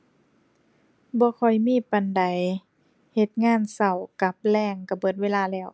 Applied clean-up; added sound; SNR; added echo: none; none; none; none.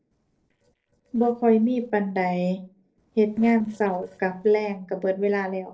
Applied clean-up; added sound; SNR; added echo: neural separator model SepFormer DNS4.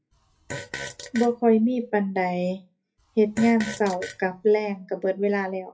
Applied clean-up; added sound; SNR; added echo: classical method WPE with log-MMSE.